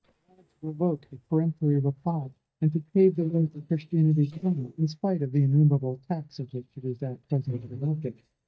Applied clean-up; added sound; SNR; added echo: neural mask model DeepFilterNet 3.